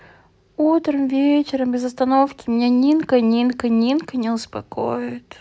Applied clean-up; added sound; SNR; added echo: none; none; none; none.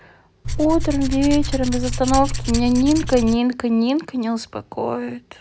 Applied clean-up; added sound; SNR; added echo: none; Tools; 3 dB; none.